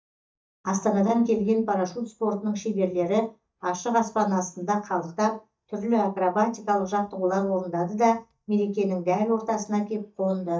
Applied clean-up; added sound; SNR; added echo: neural mask model DeepFilterNet 3.